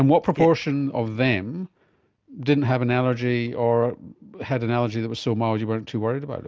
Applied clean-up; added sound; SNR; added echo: none; none; none; none.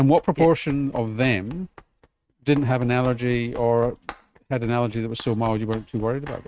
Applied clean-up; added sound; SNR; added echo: neural mask model RNNoise.